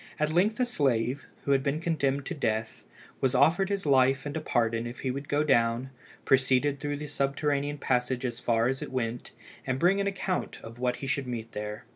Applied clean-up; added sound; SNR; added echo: none; none; none; none.